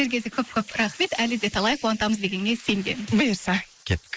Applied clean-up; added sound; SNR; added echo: neural mask model Resemble Enhance denoiser.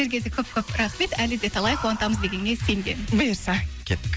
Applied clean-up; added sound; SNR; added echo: none; Breathing; 18 dB; none.